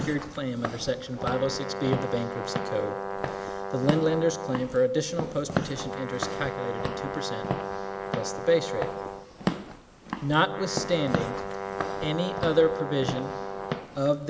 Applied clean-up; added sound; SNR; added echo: none; Walk, footsteps / Siren + Brass instrument; 3 dB; none.